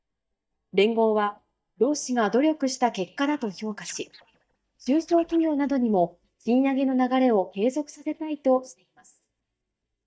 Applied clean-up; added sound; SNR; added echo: neural mask model DeepFilterNet 3.